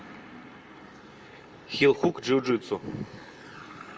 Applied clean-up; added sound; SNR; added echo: none; none; none; reverberation time 0.8 s.